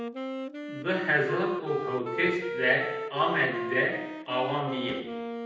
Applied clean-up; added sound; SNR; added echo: none; Wind instrument, woodwind instrument; 5 dB; reverberation time 0.9 s.